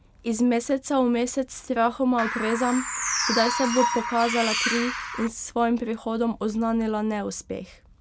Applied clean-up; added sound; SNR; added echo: none; Bird; 2 dB; none.